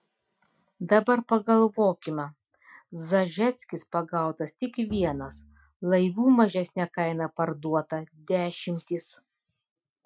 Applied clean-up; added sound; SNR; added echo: classical method Wiener filter.